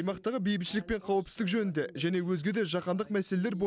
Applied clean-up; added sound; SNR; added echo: none; none; none; none.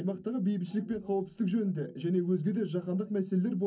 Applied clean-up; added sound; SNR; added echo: none; none; none; reverberation time 0.3 s.